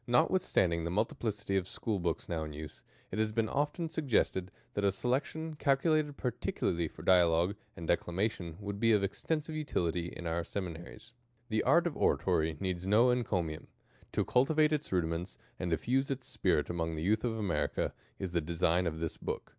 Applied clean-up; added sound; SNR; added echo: none; none; none; none.